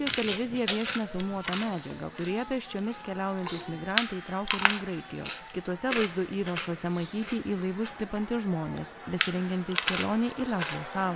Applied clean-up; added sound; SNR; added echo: none; Chewing, mastication; 5 dB; none.